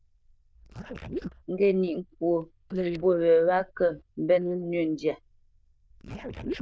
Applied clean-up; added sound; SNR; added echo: neural diffusion model UNIVERSE++.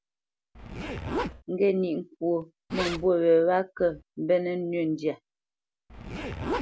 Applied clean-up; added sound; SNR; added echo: none; Zipper (clothing); 10 dB; none.